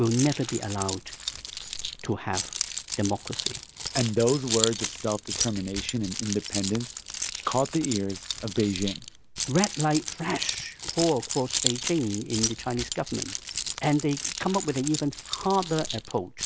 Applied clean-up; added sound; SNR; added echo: none; Keys jangling; 5 dB; none.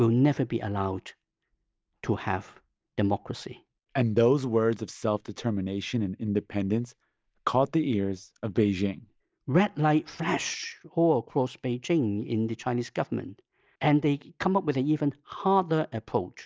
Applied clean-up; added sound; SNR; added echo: none; none; none; none.